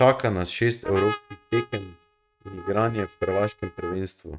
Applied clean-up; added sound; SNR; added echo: neural mask model RNNoise.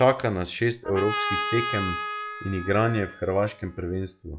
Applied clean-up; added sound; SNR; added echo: classical method log-MMSE.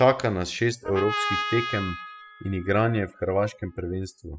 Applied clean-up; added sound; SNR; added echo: classical method spectral subtraction.